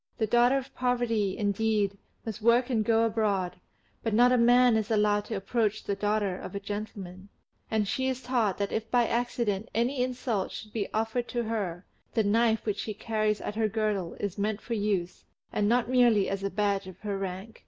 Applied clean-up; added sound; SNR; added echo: none; none; none; none.